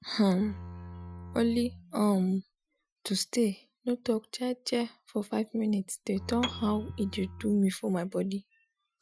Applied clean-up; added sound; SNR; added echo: classical method Wiener filter.